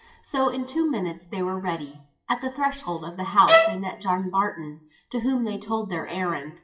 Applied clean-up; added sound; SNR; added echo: classical method WPE with log-MMSE.